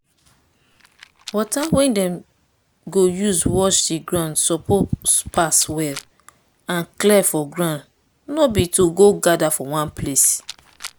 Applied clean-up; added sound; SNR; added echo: none; Rattle; 20 dB; none.